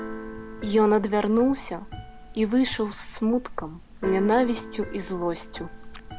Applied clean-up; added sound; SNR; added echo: none; Keyboard (musical); 12 dB; none.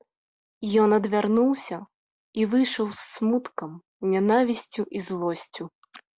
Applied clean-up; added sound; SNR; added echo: none; none; none; none.